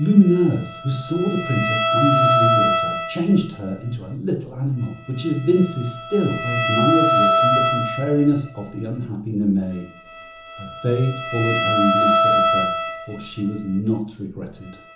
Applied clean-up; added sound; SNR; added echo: none; Bowed string instrument; 1 dB; reverberation time 1.2 s.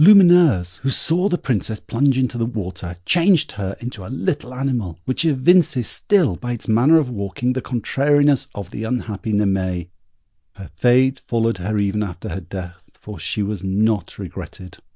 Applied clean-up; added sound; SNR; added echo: none; none; none; none.